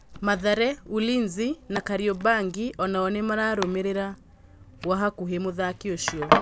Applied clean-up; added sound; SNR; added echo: none; Domestic sounds, home sounds; 7 dB; none.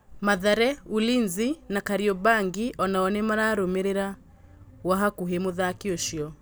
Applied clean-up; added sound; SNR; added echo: none; none; none; none.